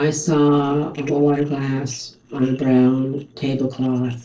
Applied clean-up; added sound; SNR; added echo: neural separator model SepFormer DNS4.